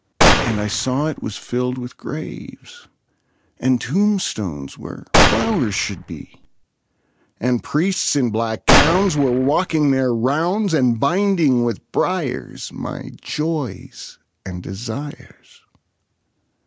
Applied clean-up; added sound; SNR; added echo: none; Gunshot, gunfire; -2 dB; none.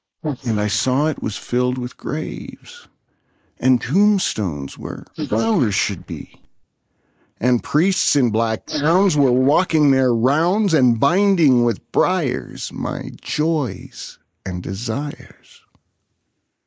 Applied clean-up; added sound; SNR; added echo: neural mask model Resemble Enhance denoiser.